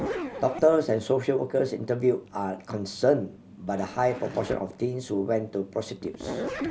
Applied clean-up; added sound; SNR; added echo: none; Zipper (clothing); 11 dB; none.